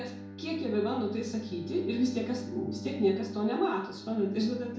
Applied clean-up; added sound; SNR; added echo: none; Bowed string instrument; 12 dB; reverberation time 0.5 s.